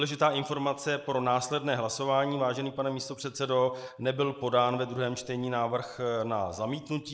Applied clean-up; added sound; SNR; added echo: neural mask model Resemble Enhance denoiser.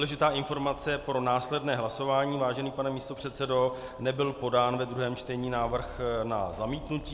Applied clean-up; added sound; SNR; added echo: none; Purr; 19 dB; none.